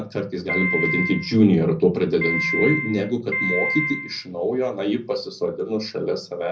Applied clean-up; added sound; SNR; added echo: none; Piano; 3 dB; reverberation time 0.4 s.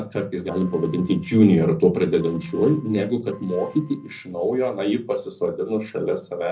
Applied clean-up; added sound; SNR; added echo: neural separator model SepFormer DNS4.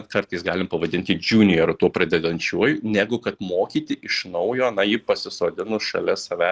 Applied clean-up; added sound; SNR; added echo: none; none; none; none.